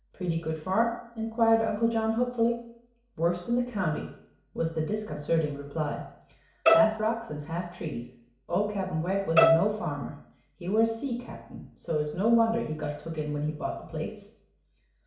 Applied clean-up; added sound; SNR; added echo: none; Bowed string instrument; -4 dB; reverberation time 0.6 s.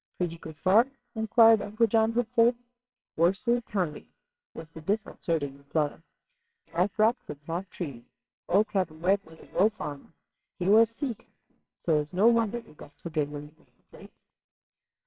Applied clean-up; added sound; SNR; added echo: neural separator model SepFormer WHAMR!.